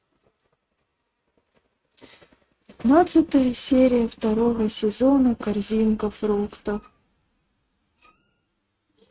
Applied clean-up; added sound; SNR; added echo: neural mask model RNNoise.